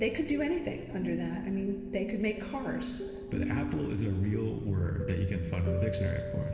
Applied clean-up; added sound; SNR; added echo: none; Aircraft; 18 dB; reverberation time 2.5 s.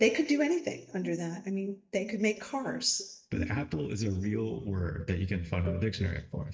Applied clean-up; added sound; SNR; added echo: neural mask model DeepFilterNet 3.